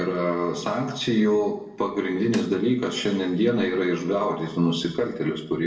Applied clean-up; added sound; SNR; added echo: none; Snare drum; 15 dB; reverberation time 0.7 s.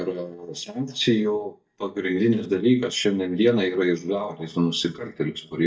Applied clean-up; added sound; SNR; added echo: neural mask model DeepFilterNet 3.